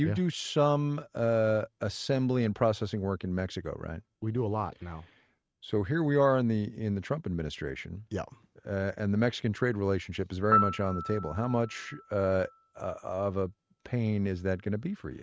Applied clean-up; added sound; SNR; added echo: neural mask model RNNoise.